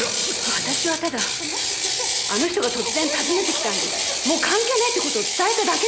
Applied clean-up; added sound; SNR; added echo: none; Ratchet, pawl; 0 dB; none.